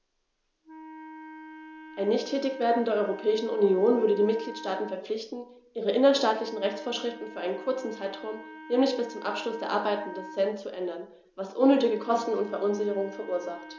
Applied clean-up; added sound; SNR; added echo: none; Wind instrument, woodwind instrument; 17 dB; none.